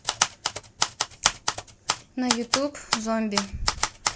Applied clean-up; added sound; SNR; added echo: none; Typewriter; -4 dB; none.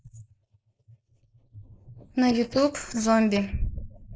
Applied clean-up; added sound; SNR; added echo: neural mask model Resemble Enhance denoiser.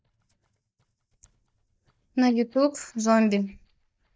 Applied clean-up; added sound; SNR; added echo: neural mask model DeepFilterNet 3.